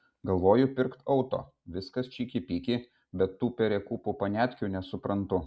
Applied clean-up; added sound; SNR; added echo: none; none; none; none.